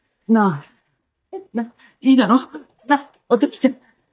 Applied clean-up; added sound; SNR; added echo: neural mask model DeepFilterNet 3.